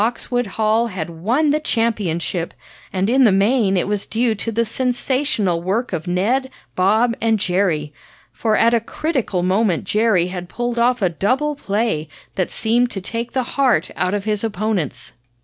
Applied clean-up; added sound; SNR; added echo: none; none; none; none.